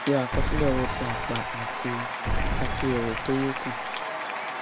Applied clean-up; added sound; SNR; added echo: none; Boom + Applause / Cheering; -2 dB; none.